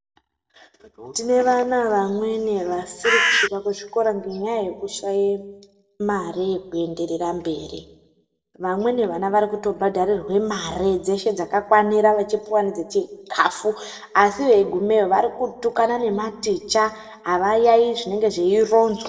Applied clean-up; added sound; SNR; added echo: none; Bird; -3 dB; reverberation time 0.7 s.